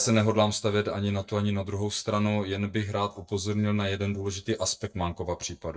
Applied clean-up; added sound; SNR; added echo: neural mask model DeepFilterNet 3.